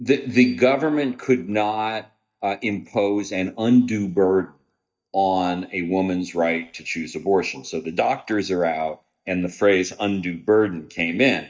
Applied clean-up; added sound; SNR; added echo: neural mask model DeepFilterNet 3.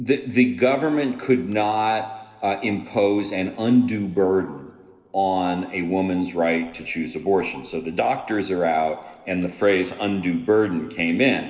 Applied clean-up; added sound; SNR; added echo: none; Bell; 16 dB; reverberation time 1.7 s.